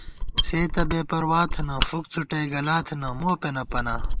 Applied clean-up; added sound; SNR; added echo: neural mask model Resemble Enhance denoiser.